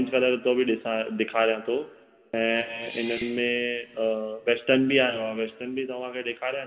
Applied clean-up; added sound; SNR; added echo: none; Cat; 19 dB; reverberation time 1.6 s.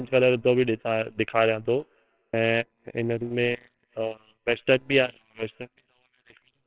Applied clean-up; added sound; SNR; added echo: neural separator model SepFormer WHAMR!.